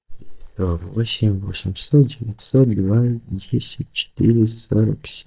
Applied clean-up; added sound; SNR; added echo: neural mask model DeepFilterNet 3.